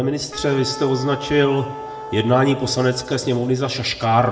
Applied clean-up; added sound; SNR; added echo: none; Wind instrument, woodwind instrument; 14 dB; reverberation time 0.6 s.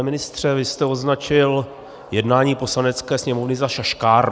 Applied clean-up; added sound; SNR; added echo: none; none; none; none.